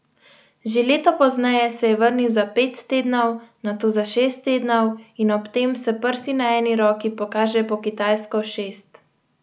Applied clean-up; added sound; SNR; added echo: none; none; none; none.